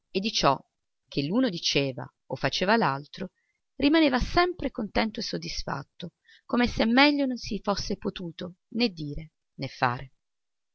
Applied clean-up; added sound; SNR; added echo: none; none; none; none.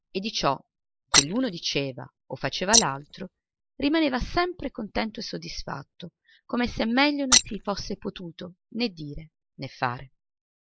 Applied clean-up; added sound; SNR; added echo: neural mask model Resemble Enhance denoiser.